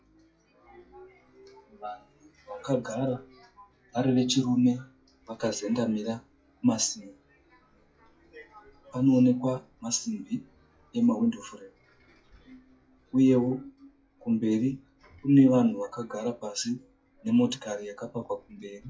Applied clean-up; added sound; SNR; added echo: classical method WPE with log-MMSE.